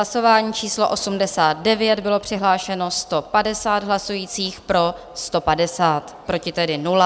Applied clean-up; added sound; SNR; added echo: none; none; none; none.